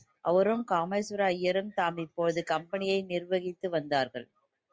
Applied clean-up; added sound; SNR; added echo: none; none; none; none.